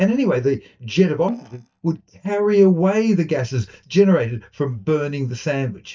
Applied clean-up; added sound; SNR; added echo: neural mask model DeepFilterNet 3.